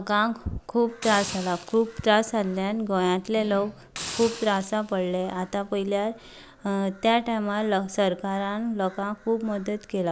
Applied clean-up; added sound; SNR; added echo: none; Hiss; 15 dB; none.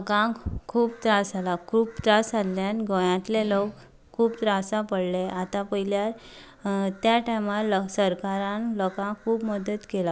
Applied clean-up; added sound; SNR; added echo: none; none; none; none.